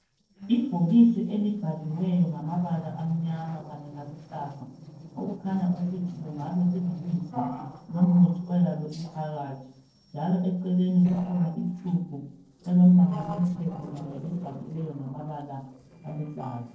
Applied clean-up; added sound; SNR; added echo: neural separator model SepFormer DNS4.